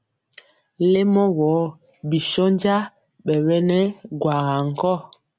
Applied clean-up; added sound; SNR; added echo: none; none; none; none.